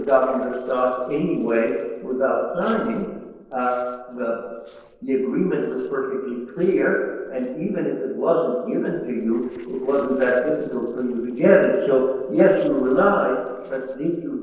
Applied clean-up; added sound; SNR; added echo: neural separator model SepFormer DNS4.